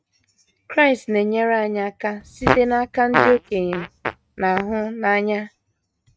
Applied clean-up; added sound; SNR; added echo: neural mask model RNNoise.